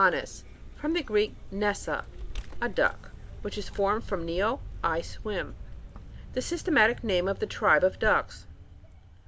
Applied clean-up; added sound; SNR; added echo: none; Vehicle; 10 dB; none.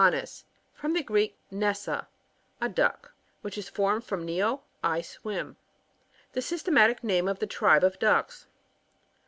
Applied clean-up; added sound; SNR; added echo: none; none; none; none.